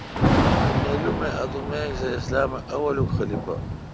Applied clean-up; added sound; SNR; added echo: none; Thunder / Rain; -4 dB; none.